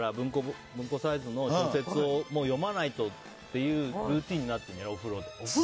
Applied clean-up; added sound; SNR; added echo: none; none; none; none.